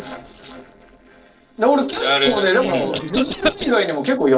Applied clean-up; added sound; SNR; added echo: neural separator model SepFormer DNS4.